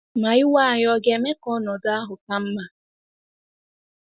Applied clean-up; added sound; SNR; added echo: none; none; none; none.